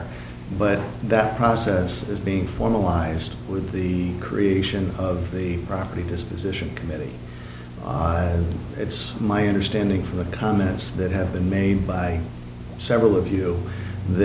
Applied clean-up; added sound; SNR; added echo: none; none; none; none.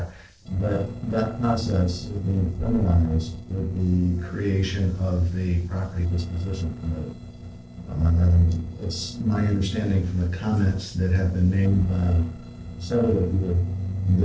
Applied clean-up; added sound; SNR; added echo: neural separator model SepFormer DNS4.